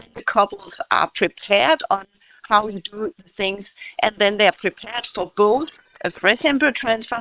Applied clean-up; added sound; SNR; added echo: neural separator model SepFormer WHAM!.